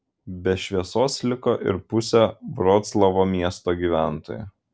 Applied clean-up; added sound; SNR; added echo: none; none; none; none.